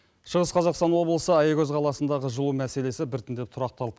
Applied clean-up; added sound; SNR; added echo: none; none; none; none.